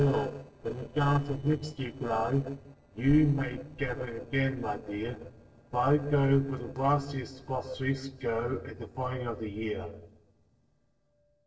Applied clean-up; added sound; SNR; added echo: neural separator model SepFormer DNS4.